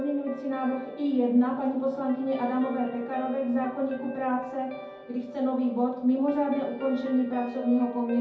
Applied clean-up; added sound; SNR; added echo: none; Guitar; 15 dB; reverberation time 0.6 s.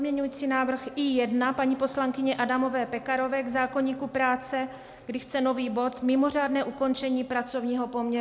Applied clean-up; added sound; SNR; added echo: none; none; none; none.